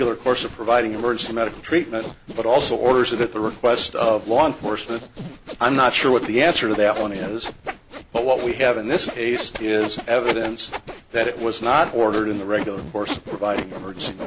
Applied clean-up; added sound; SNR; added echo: none; Sawing; 12 dB; none.